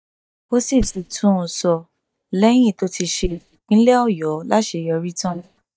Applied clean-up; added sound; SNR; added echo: neural mask model DeepFilterNet 3.